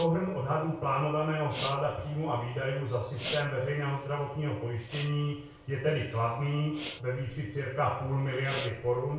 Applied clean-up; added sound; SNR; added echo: none; Respiratory sounds; 15 dB; reverberation time 0.6 s.